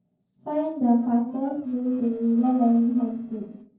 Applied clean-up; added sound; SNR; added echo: neural separator model SepFormer DNS4.